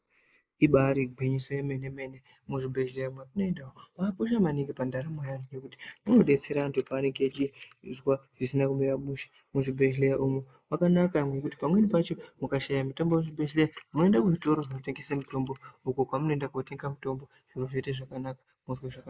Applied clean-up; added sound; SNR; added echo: neural mask model Resemble Enhance denoiser.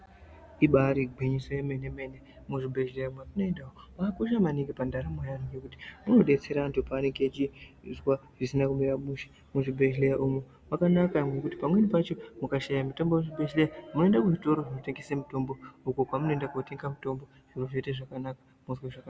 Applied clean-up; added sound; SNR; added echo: none; none; none; none.